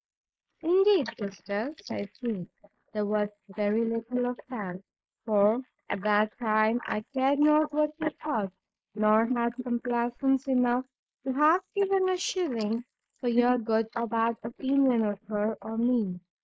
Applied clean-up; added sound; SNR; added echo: neural mask model Resemble Enhance denoiser.